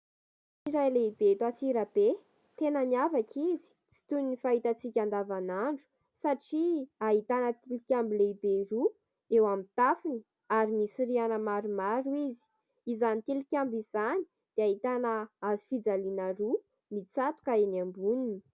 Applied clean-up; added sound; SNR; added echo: none; none; none; none.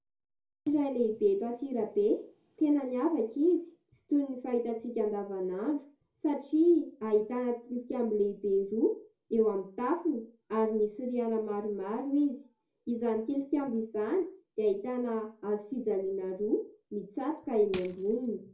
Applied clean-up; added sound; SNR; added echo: none; Crushing; 13 dB; reverberation time 0.3 s.